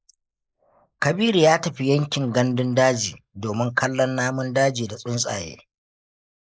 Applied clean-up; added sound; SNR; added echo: neural mask model Resemble Enhance denoiser.